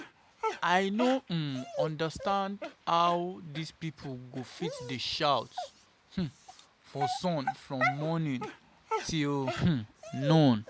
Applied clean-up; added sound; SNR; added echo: none; Dog; 8 dB; none.